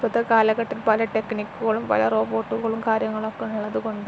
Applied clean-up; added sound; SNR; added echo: none; none; none; none.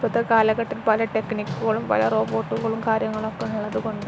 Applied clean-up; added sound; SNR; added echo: none; Run; 13 dB; none.